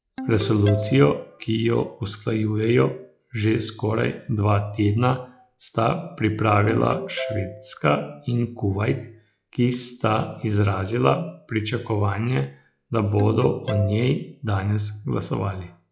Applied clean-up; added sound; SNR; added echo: classical method log-MMSE.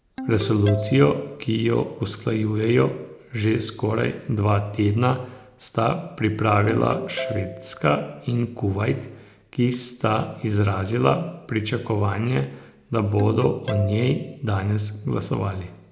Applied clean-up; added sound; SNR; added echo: none; Ringtone; 16 dB; none.